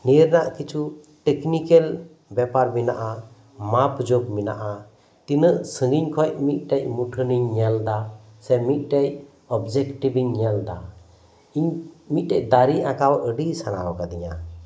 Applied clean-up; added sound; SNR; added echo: none; none; none; none.